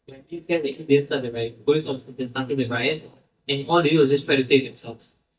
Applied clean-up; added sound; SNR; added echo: neural mask model DeepFilterNet 3.